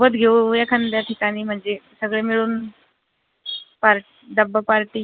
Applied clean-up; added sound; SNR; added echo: none; none; none; none.